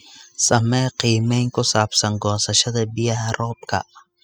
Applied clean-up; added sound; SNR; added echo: classical method spectral subtraction.